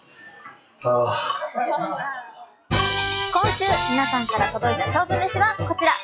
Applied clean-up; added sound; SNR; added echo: classical method log-MMSE.